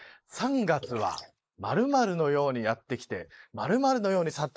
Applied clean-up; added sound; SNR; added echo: neural mask model Resemble Enhance denoiser.